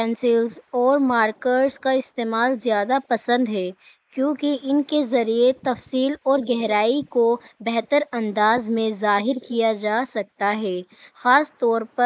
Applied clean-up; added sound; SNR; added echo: neural mask model Resemble Enhance denoiser.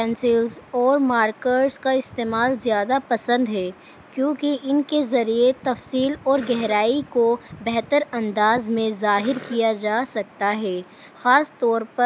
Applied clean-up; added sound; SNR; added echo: none; Cough; 19 dB; none.